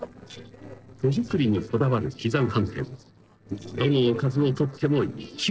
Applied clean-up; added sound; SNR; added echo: neural separator model SepFormer DNS4.